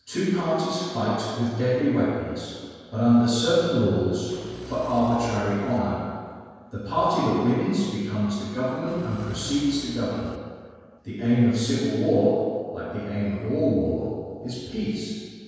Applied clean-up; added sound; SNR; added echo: neural separator model SepFormer DNS4.